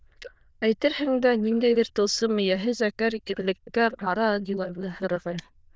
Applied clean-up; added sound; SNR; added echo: neural diffusion model UNIVERSE++.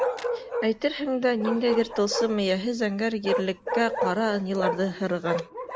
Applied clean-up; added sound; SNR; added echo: none; Bark; 5 dB; none.